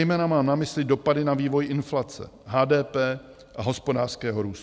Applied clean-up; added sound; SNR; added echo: none; none; none; none.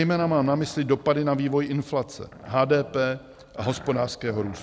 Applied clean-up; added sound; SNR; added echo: none; Growling; 20 dB; none.